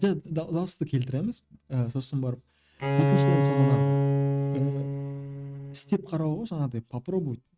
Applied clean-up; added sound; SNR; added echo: neural mask model RNNoise.